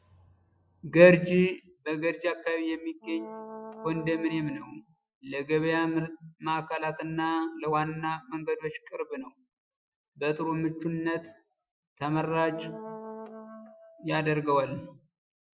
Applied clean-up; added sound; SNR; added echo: classical method Wiener filter.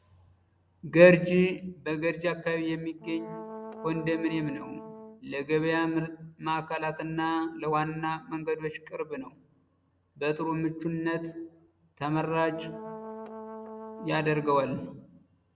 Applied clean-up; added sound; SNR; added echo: none; Brass instrument; 13 dB; none.